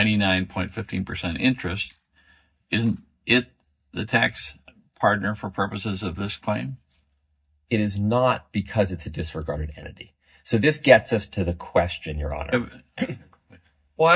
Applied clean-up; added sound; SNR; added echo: neural mask model DeepFilterNet 3.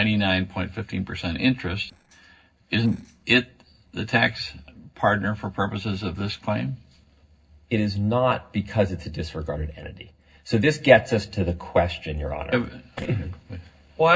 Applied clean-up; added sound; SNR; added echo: neural separator model SepFormer DNS4.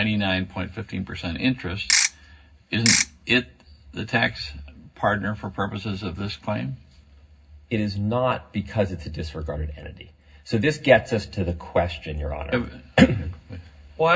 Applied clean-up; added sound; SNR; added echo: none; Ratchet, pawl / Percussion; -4 dB; reverberation time 0.4 s.